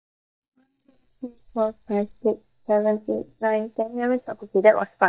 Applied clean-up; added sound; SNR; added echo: neural mask model DeepFilterNet 3.